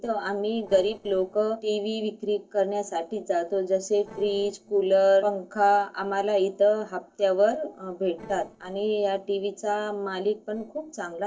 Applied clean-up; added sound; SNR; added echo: neural separator model SepFormer DNS4.